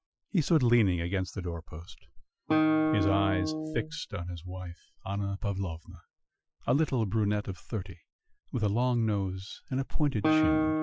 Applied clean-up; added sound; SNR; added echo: classical method Wiener filter.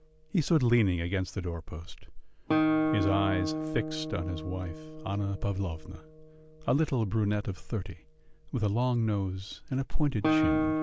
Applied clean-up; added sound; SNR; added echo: none; Guitar; 4 dB; none.